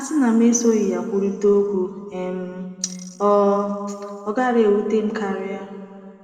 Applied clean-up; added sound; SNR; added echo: none; none; none; reverberation time 1.9 s.